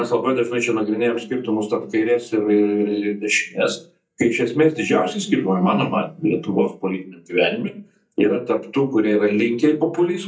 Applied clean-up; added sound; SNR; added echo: neural mask model DeepFilterNet 3.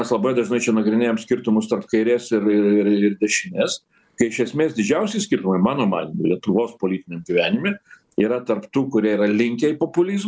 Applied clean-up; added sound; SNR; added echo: none; none; none; none.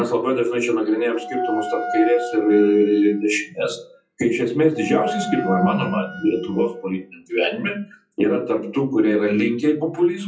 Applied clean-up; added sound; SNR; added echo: classical method WPE with log-MMSE.